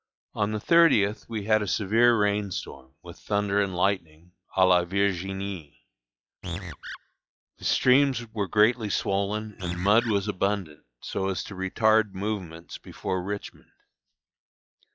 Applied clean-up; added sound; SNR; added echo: classical method log-MMSE.